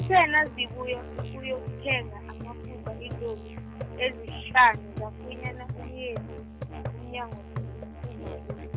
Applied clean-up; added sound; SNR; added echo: none; Musical instrument; 7 dB; none.